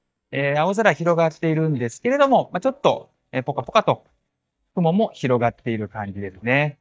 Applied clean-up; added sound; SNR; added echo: neural mask model DeepFilterNet 3.